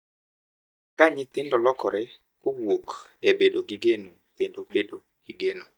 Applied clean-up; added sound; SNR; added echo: neural mask model DeepFilterNet 3.